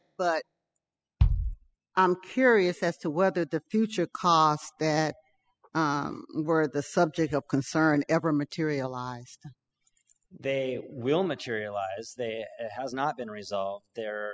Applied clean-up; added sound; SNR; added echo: classical method spectral subtraction.